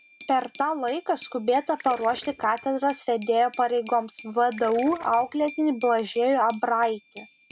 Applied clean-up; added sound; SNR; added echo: none; Gurgling + Glass; 20 dB; none.